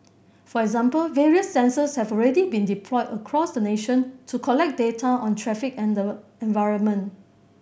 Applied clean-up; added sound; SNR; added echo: none; none; none; none.